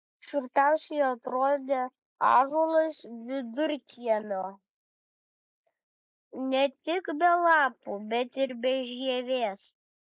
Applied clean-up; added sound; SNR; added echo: neural mask model Resemble Enhance denoiser.